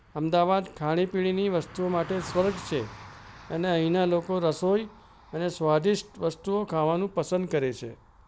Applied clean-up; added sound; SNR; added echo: none; Car passing by; 20 dB; none.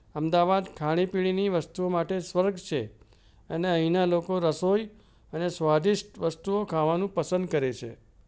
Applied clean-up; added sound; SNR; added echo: none; none; none; none.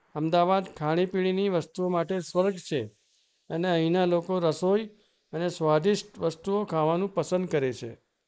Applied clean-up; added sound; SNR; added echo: neural mask model Resemble Enhance denoiser.